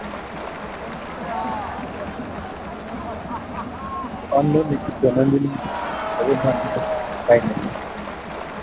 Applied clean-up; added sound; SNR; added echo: none; Crowd; 4 dB; none.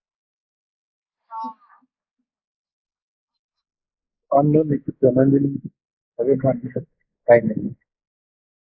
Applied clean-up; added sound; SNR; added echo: neural mask model Resemble Enhance denoiser.